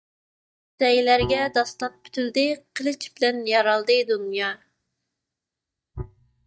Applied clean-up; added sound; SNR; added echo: neural mask model DeepFilterNet 3.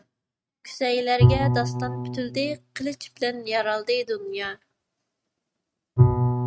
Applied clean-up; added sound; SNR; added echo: neural mask model RNNoise.